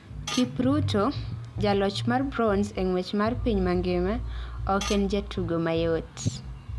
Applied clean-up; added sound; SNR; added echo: none; Tools; 13 dB; none.